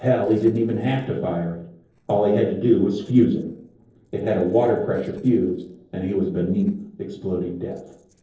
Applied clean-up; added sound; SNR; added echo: neural separator model SepFormer DNS4.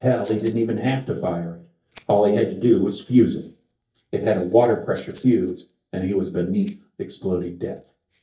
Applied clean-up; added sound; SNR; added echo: neural mask model DeepFilterNet 3.